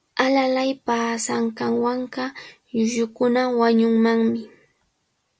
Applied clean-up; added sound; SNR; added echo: none; none; none; none.